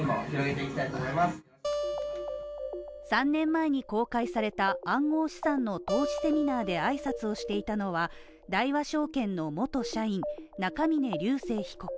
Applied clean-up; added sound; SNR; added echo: none; Acoustic guitar; 9 dB; none.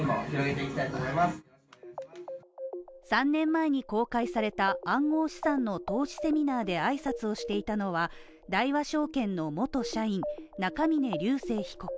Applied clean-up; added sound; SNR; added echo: none; none; none; none.